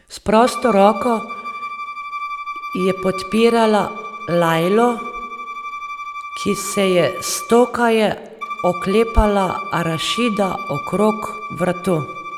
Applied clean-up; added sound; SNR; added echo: none; Bowed string instrument; 10 dB; none.